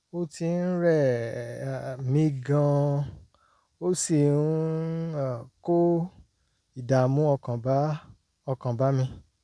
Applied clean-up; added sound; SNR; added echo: none; none; none; none.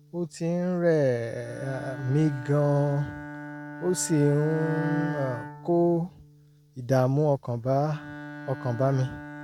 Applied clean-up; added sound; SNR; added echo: none; Bowed string instrument; 12 dB; none.